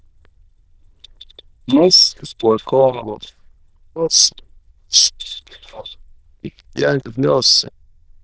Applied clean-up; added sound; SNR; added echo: neural diffusion model UNIVERSE++.